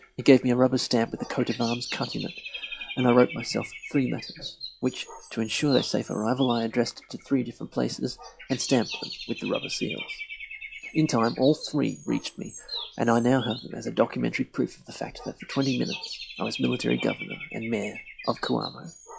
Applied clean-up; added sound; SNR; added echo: classical method log-MMSE.